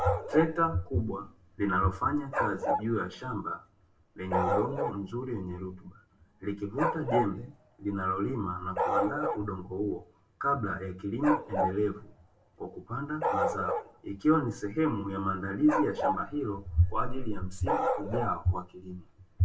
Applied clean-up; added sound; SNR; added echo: none; Bark; 4 dB; reverberation time 0.2 s.